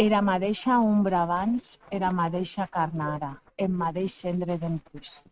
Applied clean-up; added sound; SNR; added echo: neural mask model RNNoise.